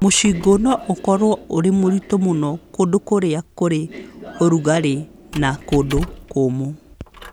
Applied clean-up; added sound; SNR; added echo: none; Train + Squeak; 16 dB; none.